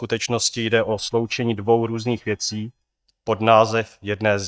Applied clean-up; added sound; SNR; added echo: neural mask model DeepFilterNet 3.